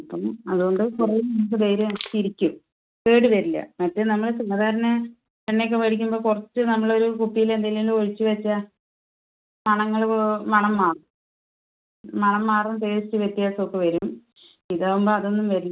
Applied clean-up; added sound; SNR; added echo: neural mask model RNNoise.